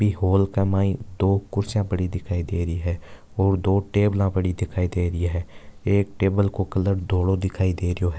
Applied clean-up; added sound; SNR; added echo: none; none; none; none.